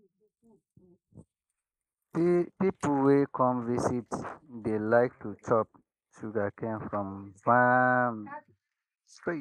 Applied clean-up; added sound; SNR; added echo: neural mask model Resemble Enhance denoiser.